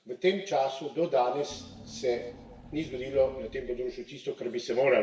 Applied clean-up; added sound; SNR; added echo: none; Engine / Car; 18 dB; reverberation time 0.9 s.